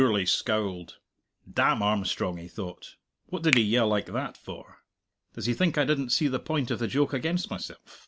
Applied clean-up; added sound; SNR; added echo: none; Finger snapping; 9 dB; none.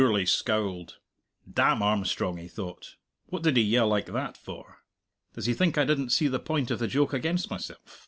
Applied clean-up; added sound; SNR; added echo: none; none; none; none.